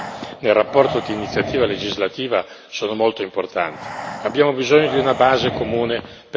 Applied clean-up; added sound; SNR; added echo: none; Breathing; 11 dB; none.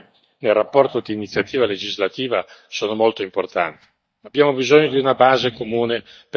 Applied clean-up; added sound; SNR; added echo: neural mask model DeepFilterNet 3.